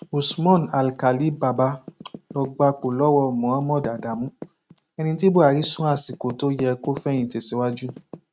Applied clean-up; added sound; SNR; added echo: neural mask model RNNoise.